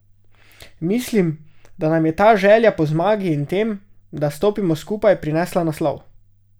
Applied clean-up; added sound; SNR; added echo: none; none; none; none.